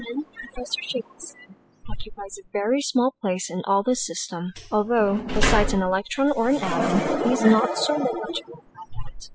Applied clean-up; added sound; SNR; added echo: classical method spectral subtraction.